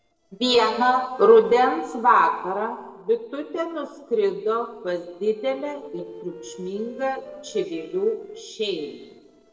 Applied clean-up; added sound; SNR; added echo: neural separator model SepFormer DNS4.